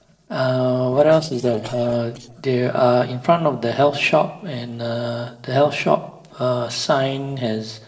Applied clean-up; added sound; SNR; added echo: neural separator model SepFormer DNS4.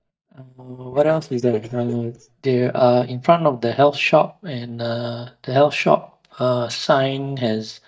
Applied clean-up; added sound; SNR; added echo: neural mask model DeepFilterNet 3.